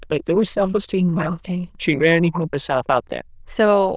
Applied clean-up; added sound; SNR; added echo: neural diffusion model UNIVERSE++.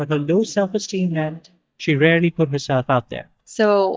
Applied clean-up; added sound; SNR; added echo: neural mask model DeepFilterNet 3.